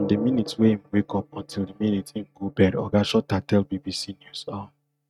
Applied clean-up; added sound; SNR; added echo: neural mask model RNNoise.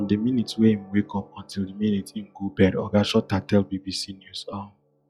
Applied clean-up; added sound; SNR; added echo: classical method log-MMSE.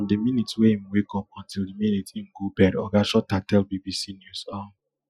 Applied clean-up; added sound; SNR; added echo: classical method Wiener filter.